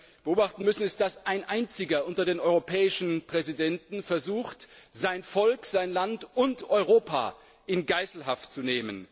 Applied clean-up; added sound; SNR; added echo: none; none; none; none.